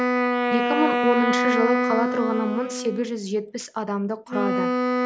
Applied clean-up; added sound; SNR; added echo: none; Wind instrument, woodwind instrument; -2 dB; none.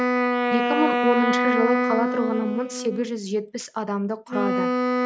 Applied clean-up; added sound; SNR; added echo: neural mask model RNNoise.